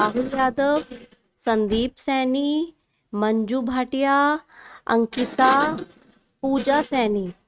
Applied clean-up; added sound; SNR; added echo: neural mask model RNNoise.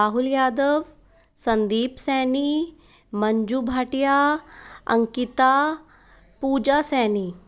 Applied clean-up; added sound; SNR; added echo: none; none; none; none.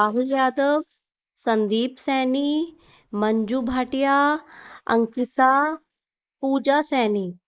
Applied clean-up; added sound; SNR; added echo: neural mask model Resemble Enhance denoiser.